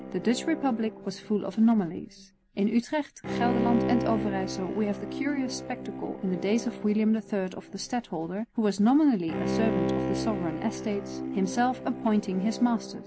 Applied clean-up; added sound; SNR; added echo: none; Bowed string instrument; 6 dB; none.